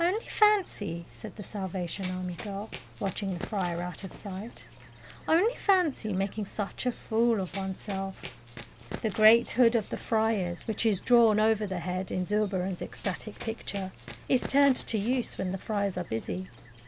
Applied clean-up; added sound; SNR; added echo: none; Run; 17 dB; none.